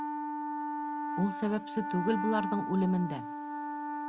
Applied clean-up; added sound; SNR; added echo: none; Wind instrument, woodwind instrument; 2 dB; none.